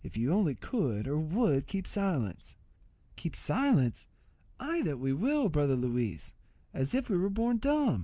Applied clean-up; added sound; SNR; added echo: none; none; none; none.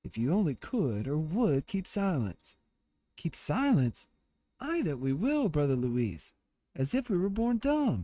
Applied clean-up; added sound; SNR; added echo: neural mask model RNNoise.